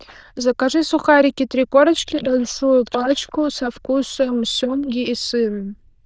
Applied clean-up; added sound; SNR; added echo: neural diffusion model UNIVERSE++.